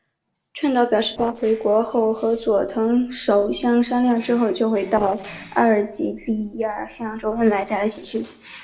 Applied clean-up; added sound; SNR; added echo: neural separator model SepFormer DNS4.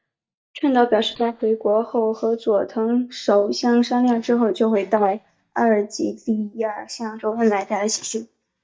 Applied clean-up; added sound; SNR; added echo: neural mask model DeepFilterNet 3.